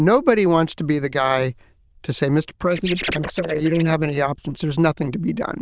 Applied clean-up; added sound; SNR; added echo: neural diffusion model UNIVERSE++.